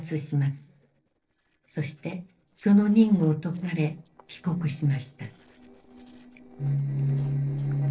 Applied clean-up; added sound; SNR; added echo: neural separator model SepFormer DNS4.